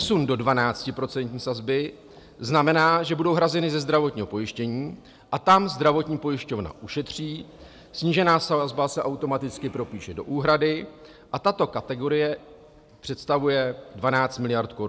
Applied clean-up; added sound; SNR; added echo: none; none; none; none.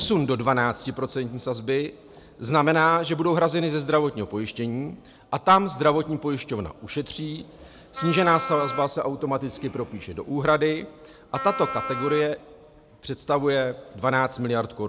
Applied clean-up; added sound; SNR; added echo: none; Wind instrument, woodwind instrument; 8 dB; none.